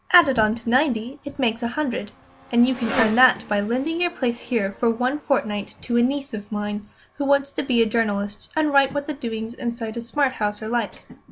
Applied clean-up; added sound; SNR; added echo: none; Motorcycle; 16 dB; none.